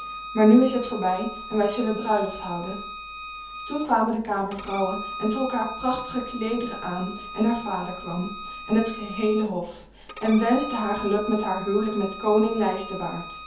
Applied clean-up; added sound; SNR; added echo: none; Bowed string instrument; 12 dB; reverberation time 0.5 s.